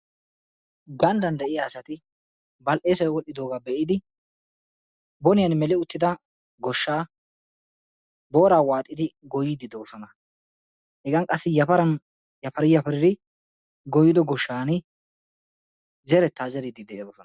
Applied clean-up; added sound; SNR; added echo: none; none; none; none.